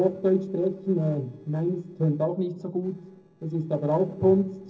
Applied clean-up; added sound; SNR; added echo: neural separator model SepFormer DNS4.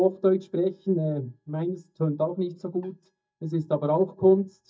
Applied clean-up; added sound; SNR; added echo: neural mask model DeepFilterNet 3.